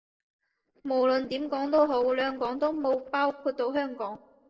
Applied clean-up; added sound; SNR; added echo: neural separator model SepFormer DNS4.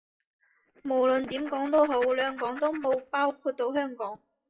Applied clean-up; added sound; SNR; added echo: classical method WPE with log-MMSE.